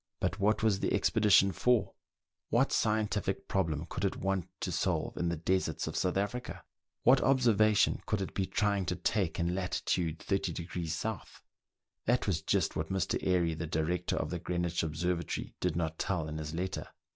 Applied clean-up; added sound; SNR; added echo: none; none; none; none.